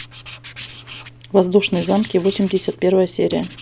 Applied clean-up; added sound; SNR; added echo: none; Writing; 20 dB; none.